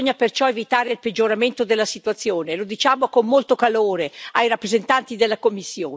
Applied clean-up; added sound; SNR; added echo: none; none; none; none.